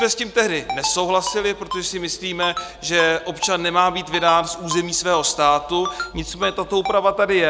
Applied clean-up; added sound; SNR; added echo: none; Ringtone; 12 dB; none.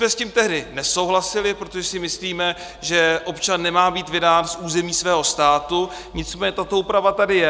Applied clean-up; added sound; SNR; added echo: none; none; none; none.